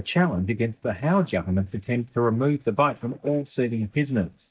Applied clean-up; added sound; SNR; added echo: neural mask model DeepFilterNet 3.